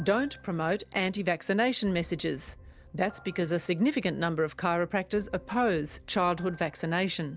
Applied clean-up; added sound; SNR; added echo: none; none; none; none.